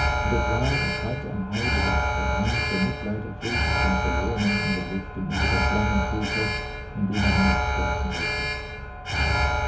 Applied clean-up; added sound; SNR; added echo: none; Alarm; -4 dB; reverberation time 0.3 s.